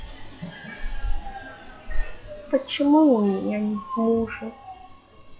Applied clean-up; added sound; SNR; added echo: classical method log-MMSE.